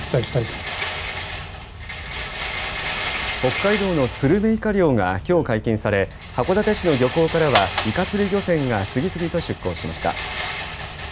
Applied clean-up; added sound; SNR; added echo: none; Rattle; 5 dB; none.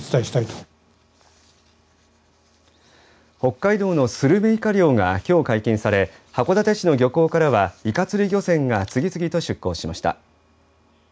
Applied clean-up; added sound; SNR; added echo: none; none; none; none.